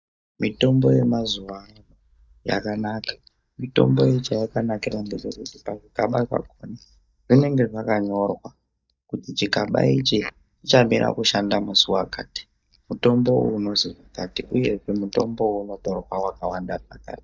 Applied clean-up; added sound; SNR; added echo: neural mask model DeepFilterNet 3.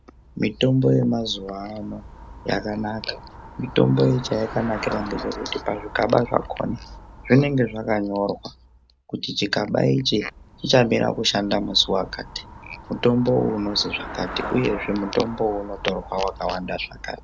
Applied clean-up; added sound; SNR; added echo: none; Traffic noise, roadway noise / Bicycle; 15 dB; none.